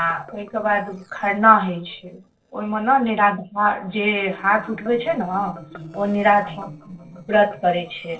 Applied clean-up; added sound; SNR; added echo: neural separator model SepFormer DNS4.